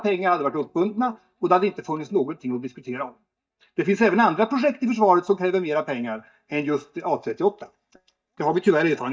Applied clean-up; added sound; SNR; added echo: neural mask model DeepFilterNet 3.